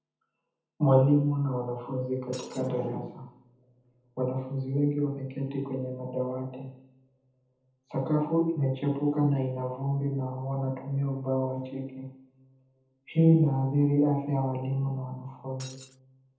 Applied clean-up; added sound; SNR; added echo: none; Shatter; 18 dB; reverberation time 0.8 s.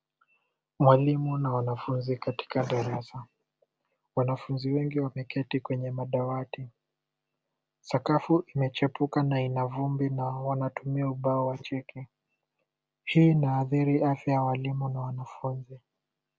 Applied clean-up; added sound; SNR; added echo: none; none; none; none.